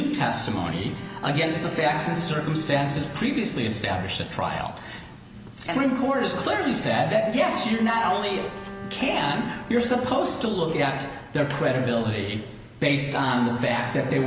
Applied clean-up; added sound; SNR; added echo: none; Bowed string instrument; 18 dB; none.